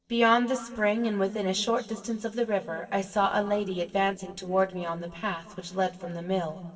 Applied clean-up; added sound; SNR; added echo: neural separator model SepFormer DNS4.